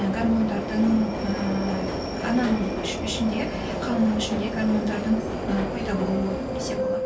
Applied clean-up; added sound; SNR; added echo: none; Subway, metro, underground; 2 dB; reverberation time 0.2 s.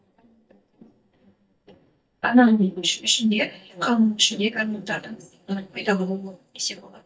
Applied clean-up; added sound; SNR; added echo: neural mask model DeepFilterNet 3.